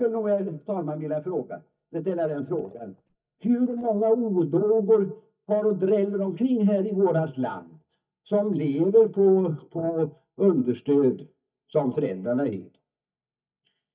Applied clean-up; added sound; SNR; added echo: neural mask model DeepFilterNet 3.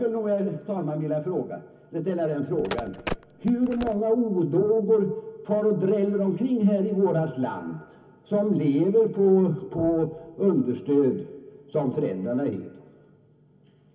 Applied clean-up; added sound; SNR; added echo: none; Telephone; 10 dB; reverberation time 0.3 s.